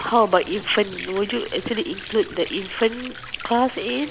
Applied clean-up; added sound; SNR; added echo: none; Sink (filling or washing) / Water; 14 dB; none.